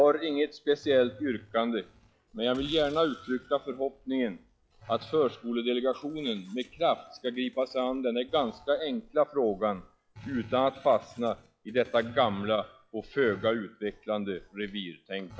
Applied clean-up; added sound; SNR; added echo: classical method log-MMSE.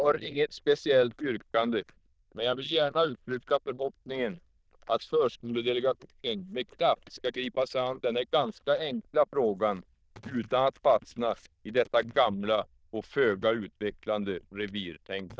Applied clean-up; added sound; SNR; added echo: neural diffusion model UNIVERSE++.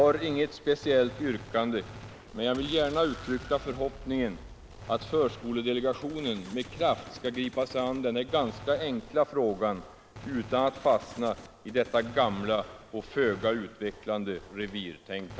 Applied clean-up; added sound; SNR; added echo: none; Gunshot, gunfire; 16 dB; none.